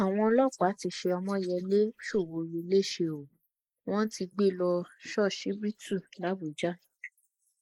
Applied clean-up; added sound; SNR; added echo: neural mask model Resemble Enhance denoiser.